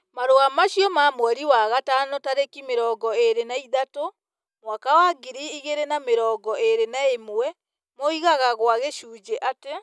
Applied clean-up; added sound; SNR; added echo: none; none; none; none.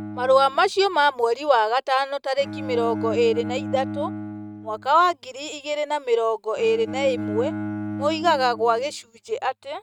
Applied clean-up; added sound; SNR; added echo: neural mask model RNNoise.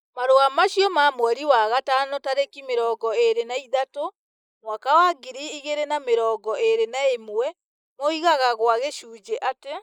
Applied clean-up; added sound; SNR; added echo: neural mask model Resemble Enhance denoiser.